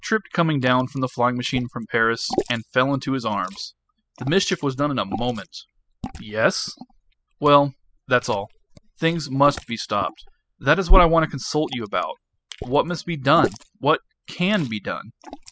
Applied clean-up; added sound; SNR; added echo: classical method spectral subtraction.